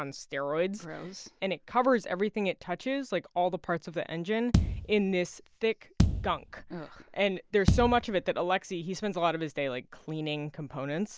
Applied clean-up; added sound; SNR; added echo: none; Bass drum; 1 dB; none.